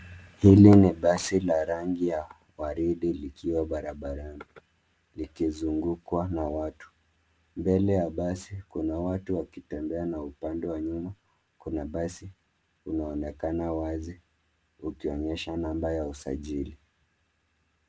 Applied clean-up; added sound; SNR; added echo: none; none; none; none.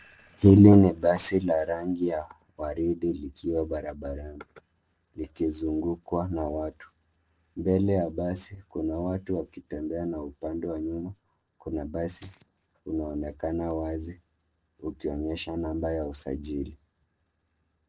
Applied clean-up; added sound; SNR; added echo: neural separator model SepFormer DNS4.